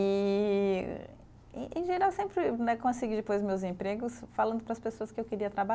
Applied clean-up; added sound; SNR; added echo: none; none; none; none.